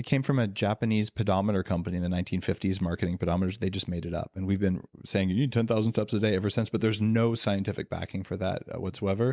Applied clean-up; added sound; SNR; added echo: none; none; none; none.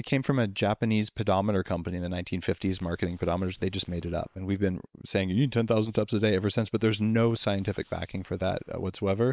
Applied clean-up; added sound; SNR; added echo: neural separator model SepFormer WHAM!.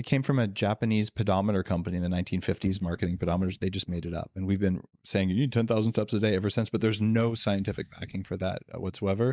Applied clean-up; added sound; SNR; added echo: neural mask model DeepFilterNet 3.